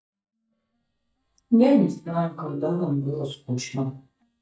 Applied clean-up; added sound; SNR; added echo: neural mask model DeepFilterNet 3.